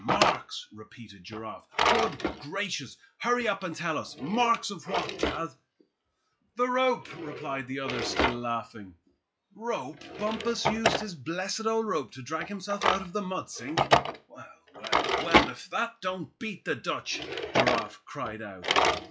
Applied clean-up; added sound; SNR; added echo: classical method log-MMSE.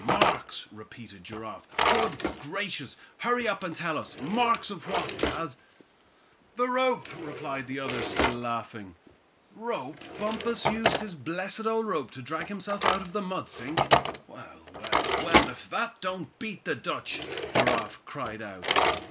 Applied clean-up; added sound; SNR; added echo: none; Drawer open or close; -1 dB; none.